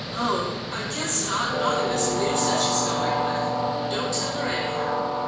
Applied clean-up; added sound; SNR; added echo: none; Train; -2 dB; reverberation time 1.2 s.